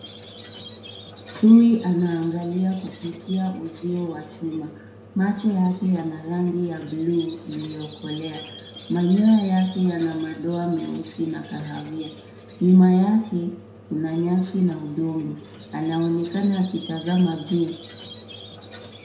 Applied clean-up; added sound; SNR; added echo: none; Squeak; 19 dB; reverberation time 0.6 s.